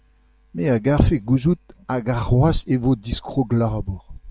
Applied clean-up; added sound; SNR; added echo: none; none; none; none.